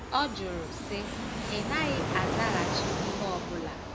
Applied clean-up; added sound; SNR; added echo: none; Fixed-wing aircraft, airplane; -1 dB; none.